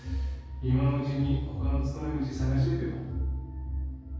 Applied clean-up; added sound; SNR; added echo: none; none; none; reverberation time 1.3 s.